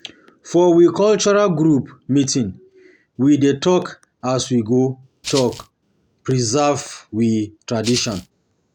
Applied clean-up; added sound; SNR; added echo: none; Rattle (instrument); 11 dB; none.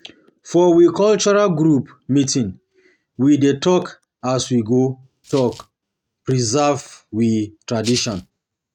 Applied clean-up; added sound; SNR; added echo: neural mask model RNNoise.